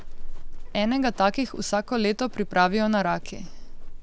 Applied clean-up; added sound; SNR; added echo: none; Livestock, farm animals, working animals; 6 dB; none.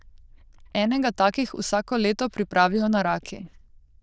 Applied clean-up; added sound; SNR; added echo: neural diffusion model UNIVERSE++.